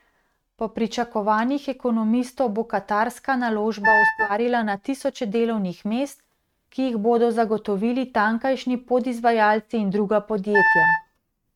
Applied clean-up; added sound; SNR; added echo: neural mask model RNNoise.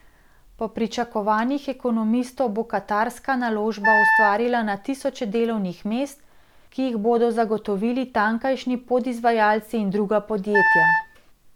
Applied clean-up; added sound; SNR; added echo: none; Wind instrument, woodwind instrument; -3 dB; none.